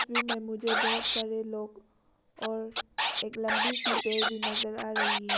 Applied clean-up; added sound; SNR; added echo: none; Scratching (performance technique) + Bird; -4 dB; none.